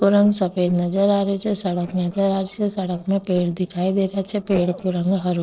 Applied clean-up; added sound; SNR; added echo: neural separator model SepFormer DNS4.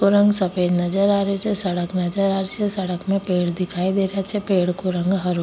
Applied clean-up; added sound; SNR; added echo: none; none; none; none.